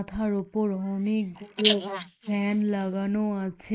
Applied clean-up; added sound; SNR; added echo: neural mask model Resemble Enhance denoiser.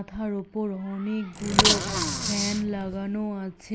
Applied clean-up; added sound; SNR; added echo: none; Bicycle; -4 dB; none.